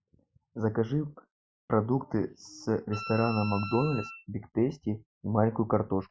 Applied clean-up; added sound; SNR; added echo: classical method Wiener filter.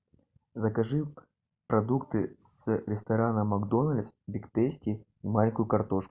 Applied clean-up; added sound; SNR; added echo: none; none; none; none.